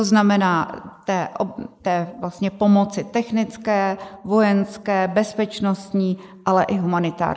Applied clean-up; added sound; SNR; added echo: neural mask model Resemble Enhance denoiser.